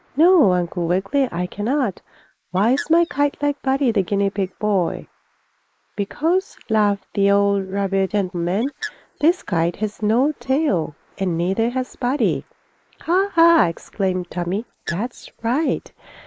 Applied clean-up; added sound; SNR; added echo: neural mask model Resemble Enhance denoiser.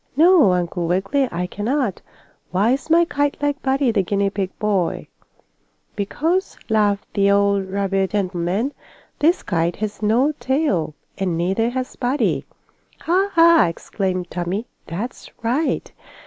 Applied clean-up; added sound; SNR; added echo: none; none; none; none.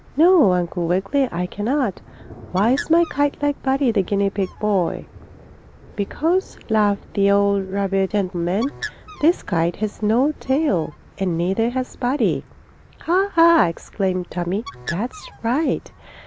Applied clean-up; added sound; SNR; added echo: none; Bird + Thunder; 19 dB; none.